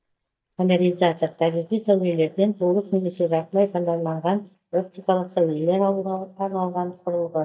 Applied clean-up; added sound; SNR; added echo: neural mask model DeepFilterNet 3.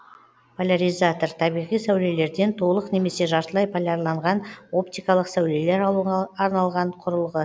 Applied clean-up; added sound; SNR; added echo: none; none; none; none.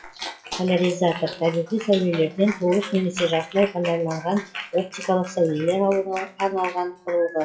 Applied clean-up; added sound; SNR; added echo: classical method WPE with log-MMSE.